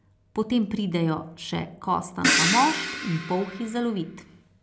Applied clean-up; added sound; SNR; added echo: none; Crash cymbal; 0 dB; none.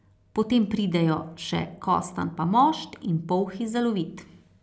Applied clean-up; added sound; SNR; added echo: none; none; none; none.